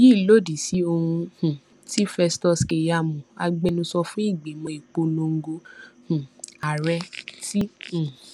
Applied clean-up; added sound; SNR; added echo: none; none; none; none.